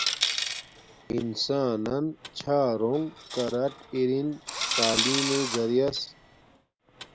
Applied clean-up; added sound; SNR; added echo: none; Coin (dropping) + Engine / Drill; 5 dB; none.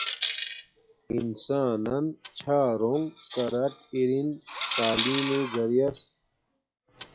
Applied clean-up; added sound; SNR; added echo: classical method log-MMSE.